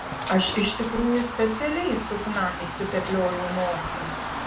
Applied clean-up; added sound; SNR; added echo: none; Run; 6 dB; reverberation time 0.4 s.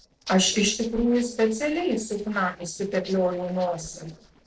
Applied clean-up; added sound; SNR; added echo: neural separator model SepFormer DNS4.